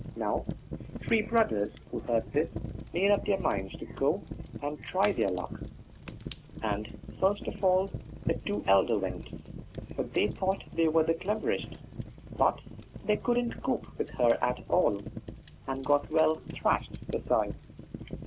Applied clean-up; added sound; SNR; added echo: none; Fire; 10 dB; none.